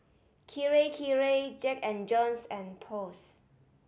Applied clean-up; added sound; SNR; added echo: none; none; none; none.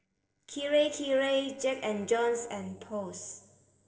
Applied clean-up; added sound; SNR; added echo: neural separator model SepFormer DNS4.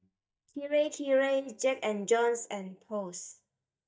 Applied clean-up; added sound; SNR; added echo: neural mask model DeepFilterNet 3.